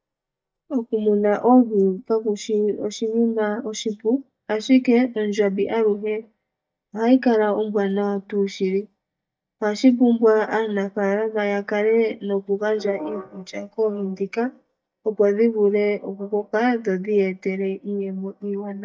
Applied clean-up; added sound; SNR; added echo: neural mask model DeepFilterNet 3.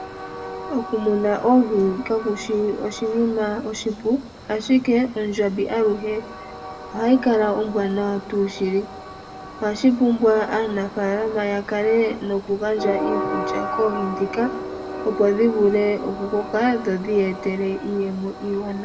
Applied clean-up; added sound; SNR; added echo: none; Train; 11 dB; reverberation time 1.1 s.